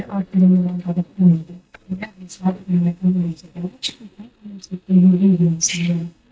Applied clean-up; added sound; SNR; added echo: neural mask model DeepFilterNet 3.